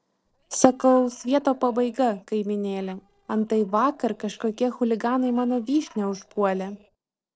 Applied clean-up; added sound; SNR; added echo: neural separator model SepFormer DNS4.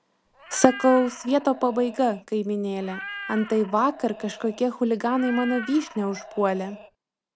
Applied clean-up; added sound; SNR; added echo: none; Meow; 15 dB; none.